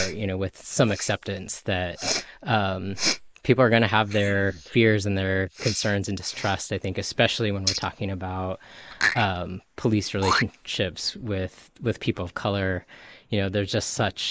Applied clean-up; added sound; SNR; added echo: neural mask model Resemble Enhance denoiser.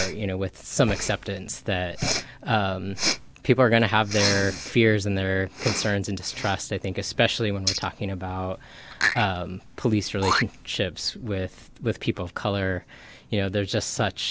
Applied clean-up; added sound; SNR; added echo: none; Respiratory sounds; 8 dB; none.